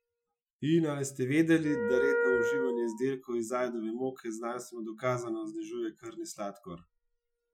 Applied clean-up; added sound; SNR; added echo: classical method Wiener filter.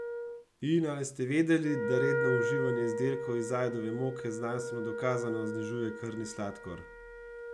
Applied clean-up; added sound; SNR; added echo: none; Wind instrument, woodwind instrument; 3 dB; none.